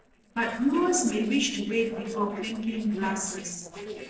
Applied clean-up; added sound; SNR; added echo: neural separator model SepFormer DNS4.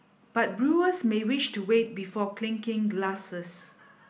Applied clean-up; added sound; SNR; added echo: none; none; none; none.